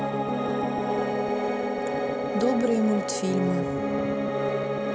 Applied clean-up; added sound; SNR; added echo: none; Piano; -3 dB; none.